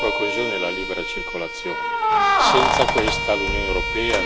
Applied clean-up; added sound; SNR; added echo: none; Bowed string instrument + Keys jangling; -4 dB; none.